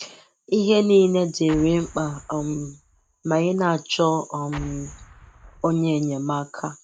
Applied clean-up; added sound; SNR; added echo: none; Explosion; 18 dB; none.